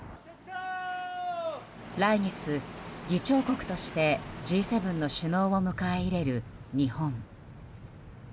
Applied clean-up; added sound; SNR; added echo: none; none; none; none.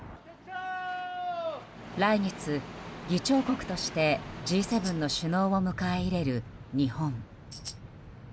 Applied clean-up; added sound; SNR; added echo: none; Tambourine; 13 dB; none.